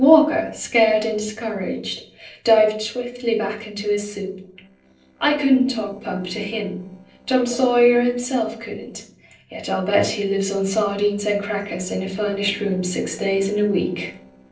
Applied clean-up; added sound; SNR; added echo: neural separator model SepFormer DNS4.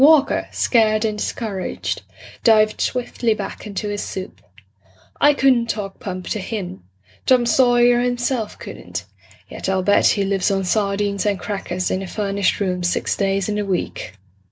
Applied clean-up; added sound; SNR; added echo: none; none; none; none.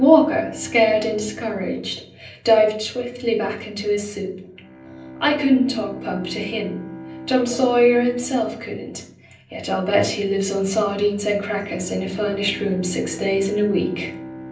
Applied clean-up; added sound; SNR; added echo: none; Bowed string instrument; 16 dB; reverberation time 0.6 s.